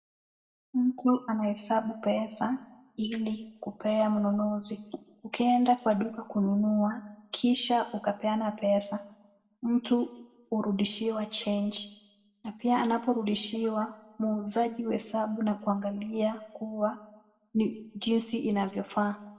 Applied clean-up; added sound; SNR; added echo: none; Rattle (instrument); 17 dB; reverberation time 0.8 s.